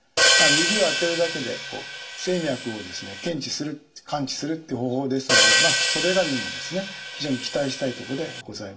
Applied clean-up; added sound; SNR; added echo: none; Hi-hat; -4 dB; reverberation time 0.3 s.